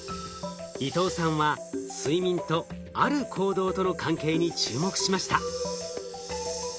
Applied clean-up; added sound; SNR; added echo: none; Hiss; 16 dB; none.